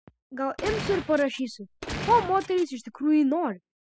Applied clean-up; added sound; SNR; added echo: classical method spectral subtraction.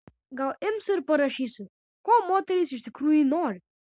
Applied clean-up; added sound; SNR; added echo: none; none; none; none.